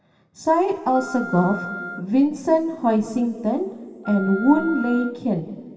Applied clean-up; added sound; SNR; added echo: none; Wind instrument, woodwind instrument; 13 dB; reverberation time 2.5 s.